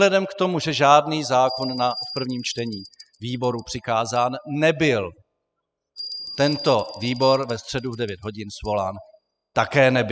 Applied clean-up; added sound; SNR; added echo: classical method spectral subtraction.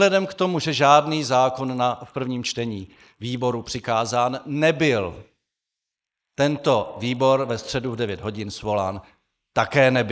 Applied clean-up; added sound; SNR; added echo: neural mask model Resemble Enhance denoiser.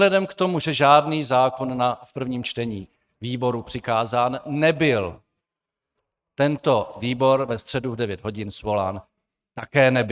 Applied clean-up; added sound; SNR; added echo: neural mask model RNNoise.